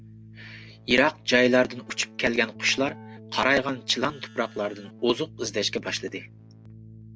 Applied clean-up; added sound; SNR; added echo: none; Keyboard (musical); 19 dB; none.